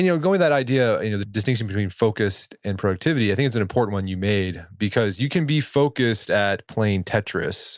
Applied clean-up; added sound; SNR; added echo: none; none; none; none.